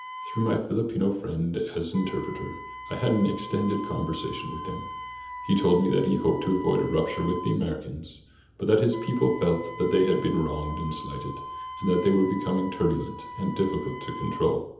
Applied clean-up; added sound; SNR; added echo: none; Wind instrument, woodwind instrument; 13 dB; reverberation time 0.8 s.